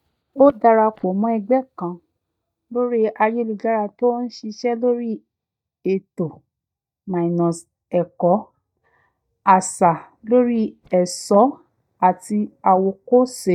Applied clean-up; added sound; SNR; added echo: neural mask model DeepFilterNet 3.